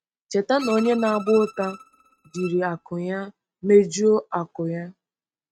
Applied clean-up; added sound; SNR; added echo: neural mask model RNNoise.